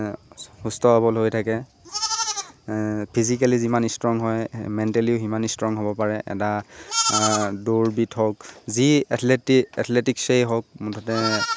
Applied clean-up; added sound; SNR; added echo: none; none; none; none.